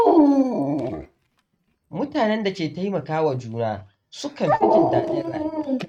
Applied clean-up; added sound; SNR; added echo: neural mask model RNNoise.